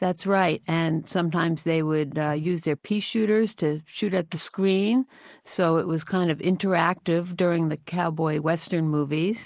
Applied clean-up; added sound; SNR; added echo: neural mask model Resemble Enhance denoiser.